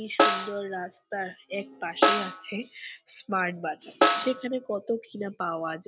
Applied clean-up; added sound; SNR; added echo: none; Snare drum; -4 dB; none.